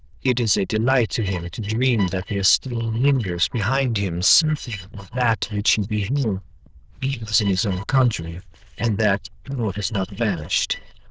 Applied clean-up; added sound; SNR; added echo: neural diffusion model UNIVERSE++.